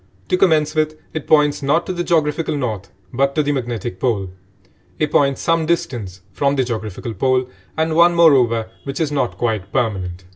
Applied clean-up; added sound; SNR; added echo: none; none; none; none.